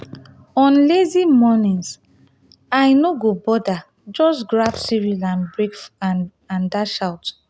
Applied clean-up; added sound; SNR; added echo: none; none; none; none.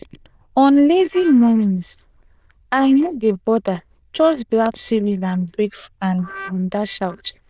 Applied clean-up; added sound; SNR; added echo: neural diffusion model UNIVERSE++.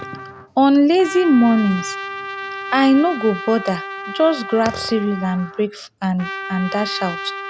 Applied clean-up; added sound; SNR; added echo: none; Trumpet; 11 dB; none.